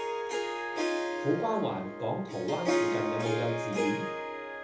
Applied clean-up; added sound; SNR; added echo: none; Harp; -1 dB; reverberation time 0.9 s.